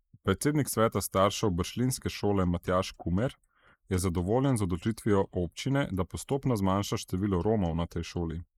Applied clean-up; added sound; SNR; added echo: neural mask model Resemble Enhance denoiser.